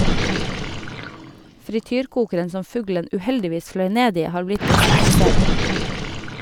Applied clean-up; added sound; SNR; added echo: none; Gurgling; -4 dB; none.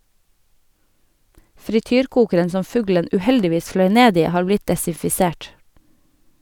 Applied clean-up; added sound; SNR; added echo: none; none; none; none.